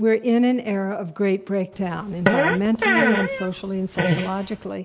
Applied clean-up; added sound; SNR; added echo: none; Fart; 0 dB; none.